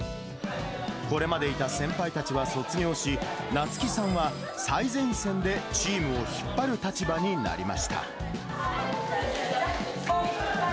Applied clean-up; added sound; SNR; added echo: none; none; none; none.